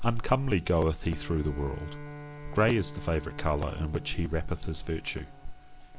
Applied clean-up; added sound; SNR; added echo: none; Bowed string instrument; 16 dB; none.